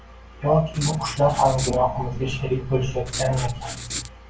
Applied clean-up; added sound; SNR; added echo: none; Writing; 10 dB; reverberation time 0.3 s.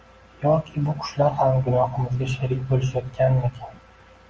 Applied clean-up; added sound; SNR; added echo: none; none; none; none.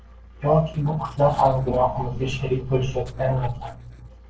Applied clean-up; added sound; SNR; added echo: neural separator model SepFormer DNS4.